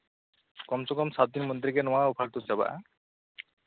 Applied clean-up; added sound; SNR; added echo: none; none; none; none.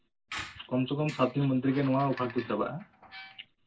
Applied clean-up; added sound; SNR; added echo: none; Squeak; 15 dB; reverberation time 0.2 s.